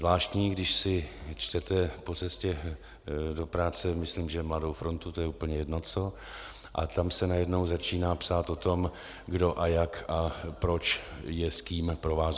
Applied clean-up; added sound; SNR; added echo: none; none; none; none.